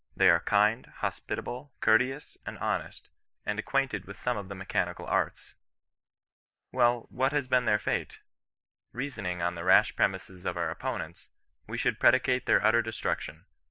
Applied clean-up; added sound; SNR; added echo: neural mask model Resemble Enhance denoiser.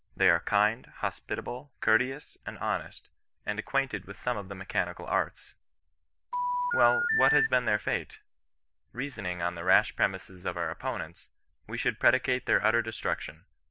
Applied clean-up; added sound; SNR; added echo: none; Telephone; -3 dB; none.